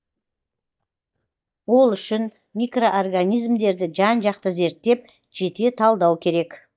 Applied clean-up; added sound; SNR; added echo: neural mask model DeepFilterNet 3.